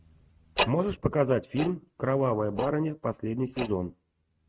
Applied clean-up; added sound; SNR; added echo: neural mask model RNNoise.